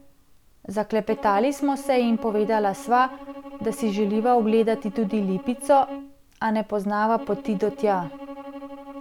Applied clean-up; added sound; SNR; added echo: none; Bowed string instrument; 15 dB; none.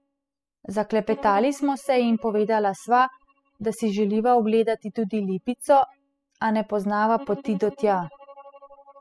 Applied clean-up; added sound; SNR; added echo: classical method spectral subtraction.